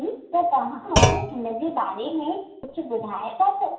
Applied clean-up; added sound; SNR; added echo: none; Thump, thud; -1 dB; reverberation time 0.8 s.